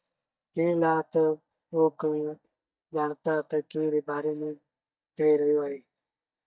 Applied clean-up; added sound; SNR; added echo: neural mask model DeepFilterNet 3.